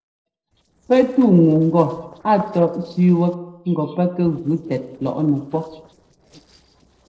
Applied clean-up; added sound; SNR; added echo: neural separator model SepFormer DNS4.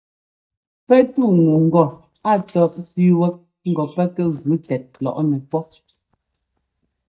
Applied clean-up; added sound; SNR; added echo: neural mask model DeepFilterNet 3.